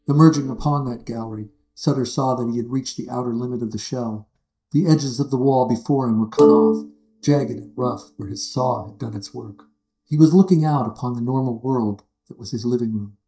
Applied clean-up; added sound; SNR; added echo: neural mask model DeepFilterNet 3.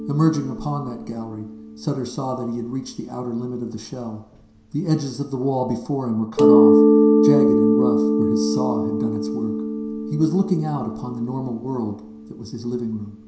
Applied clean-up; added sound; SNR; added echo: none; Mallet percussion; -4 dB; reverberation time 0.7 s.